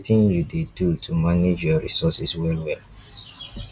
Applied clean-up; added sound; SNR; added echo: none; none; none; none.